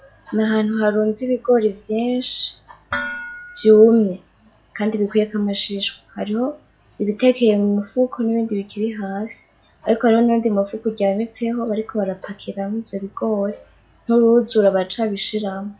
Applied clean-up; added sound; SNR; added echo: classical method log-MMSE.